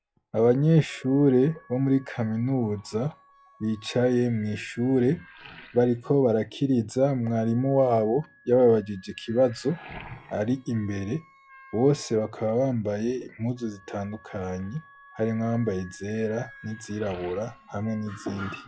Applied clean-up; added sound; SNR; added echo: classical method log-MMSE.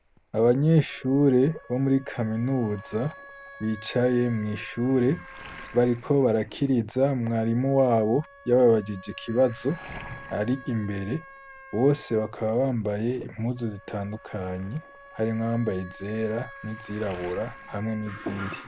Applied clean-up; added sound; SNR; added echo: none; Wind instrument, woodwind instrument + Waves, surf; 20 dB; none.